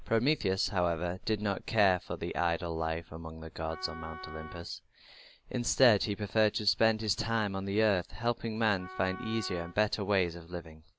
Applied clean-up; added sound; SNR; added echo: none; Wind instrument, woodwind instrument; 16 dB; none.